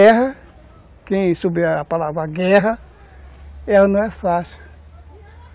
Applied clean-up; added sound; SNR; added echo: none; none; none; none.